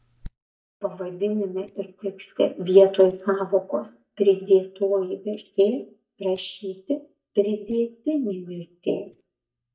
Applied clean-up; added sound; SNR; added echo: neural mask model DeepFilterNet 3.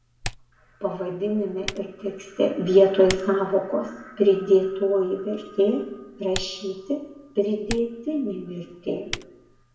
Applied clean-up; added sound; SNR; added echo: none; Typing; 16 dB; reverberation time 0.7 s.